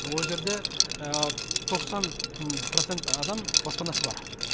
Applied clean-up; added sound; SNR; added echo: none; Liquid; -3 dB; none.